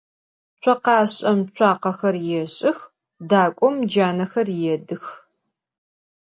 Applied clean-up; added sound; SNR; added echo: none; none; none; none.